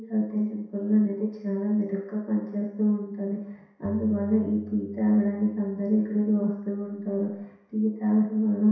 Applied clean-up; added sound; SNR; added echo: none; Tabla; 20 dB; reverberation time 0.7 s.